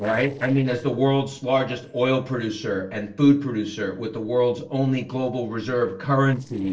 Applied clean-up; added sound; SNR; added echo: neural separator model SepFormer DNS4.